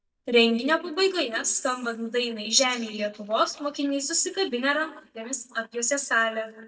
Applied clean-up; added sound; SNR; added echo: neural mask model DeepFilterNet 3.